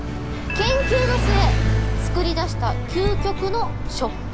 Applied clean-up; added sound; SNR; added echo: none; Mechanisms / Bicycle; -2 dB; none.